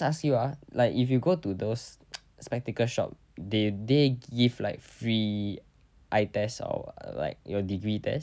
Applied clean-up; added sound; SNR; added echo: none; none; none; none.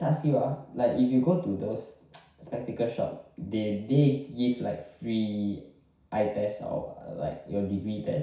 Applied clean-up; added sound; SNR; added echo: none; none; none; reverberation time 0.6 s.